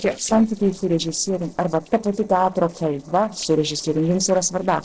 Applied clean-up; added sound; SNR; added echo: neural separator model SepFormer DNS4.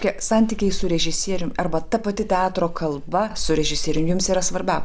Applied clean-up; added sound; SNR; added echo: none; none; none; none.